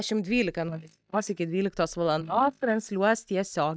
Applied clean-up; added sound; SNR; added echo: neural mask model DeepFilterNet 3.